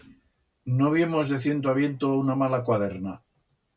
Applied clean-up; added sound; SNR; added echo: none; none; none; none.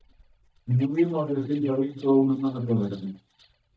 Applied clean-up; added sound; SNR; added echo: neural mask model DeepFilterNet 3.